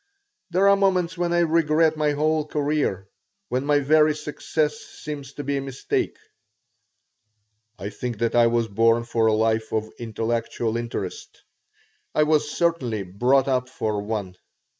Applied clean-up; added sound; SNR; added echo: none; none; none; none.